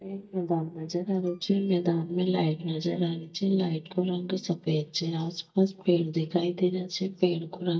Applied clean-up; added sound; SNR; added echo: neural mask model DeepFilterNet 3.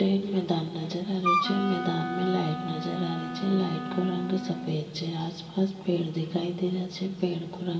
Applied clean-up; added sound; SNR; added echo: none; Wind instrument, woodwind instrument; 4 dB; reverberation time 2.6 s.